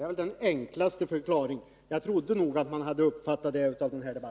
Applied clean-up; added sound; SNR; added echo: none; none; none; none.